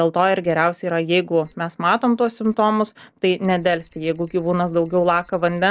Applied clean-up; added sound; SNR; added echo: neural separator model SepFormer DNS4.